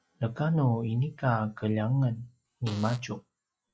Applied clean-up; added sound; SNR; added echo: classical method log-MMSE.